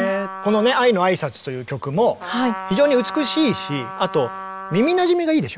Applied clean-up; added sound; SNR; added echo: none; Trumpet; 13 dB; none.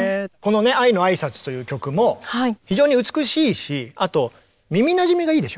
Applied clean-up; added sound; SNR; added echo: none; none; none; none.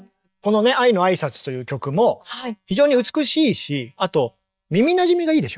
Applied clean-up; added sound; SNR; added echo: neural mask model DeepFilterNet 3.